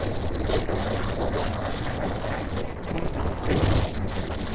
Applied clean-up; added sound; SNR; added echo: neural separator model SepFormer DNS4.